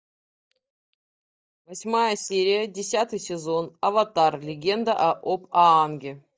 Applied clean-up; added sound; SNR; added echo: neural mask model DeepFilterNet 3.